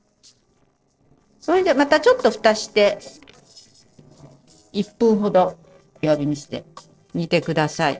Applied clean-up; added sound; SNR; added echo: neural separator model SepFormer DNS4.